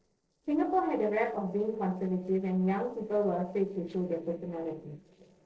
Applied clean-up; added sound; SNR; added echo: neural separator model SepFormer DNS4.